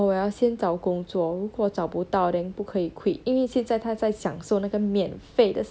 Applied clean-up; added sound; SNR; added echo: none; none; none; none.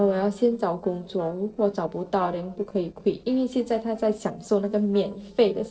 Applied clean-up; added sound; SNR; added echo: neural separator model SepFormer DNS4.